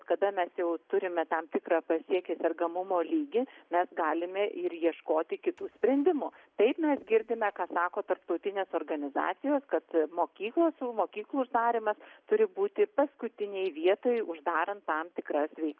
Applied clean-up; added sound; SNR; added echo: none; none; none; none.